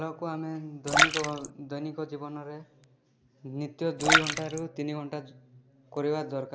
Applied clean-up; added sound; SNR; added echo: none; Splash, splatter; -4 dB; none.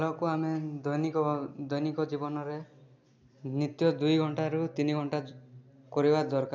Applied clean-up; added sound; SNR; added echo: none; none; none; none.